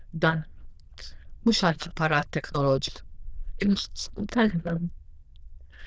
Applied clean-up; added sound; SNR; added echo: neural diffusion model UNIVERSE++.